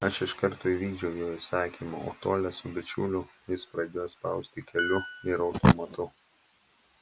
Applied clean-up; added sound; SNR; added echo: none; Piano; 7 dB; none.